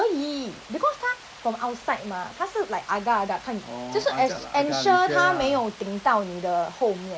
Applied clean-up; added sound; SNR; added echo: none; Water; 20 dB; none.